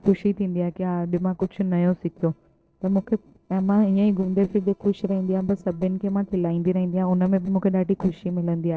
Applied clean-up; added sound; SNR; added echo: neural separator model SepFormer DNS4.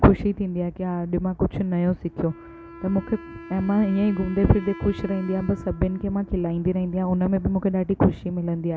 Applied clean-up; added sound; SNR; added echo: none; Wind instrument, woodwind instrument; 20 dB; none.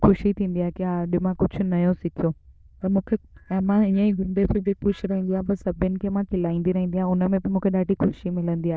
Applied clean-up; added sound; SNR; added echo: neural diffusion model UNIVERSE++.